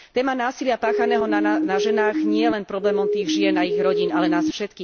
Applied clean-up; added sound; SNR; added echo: none; Siren; -3 dB; none.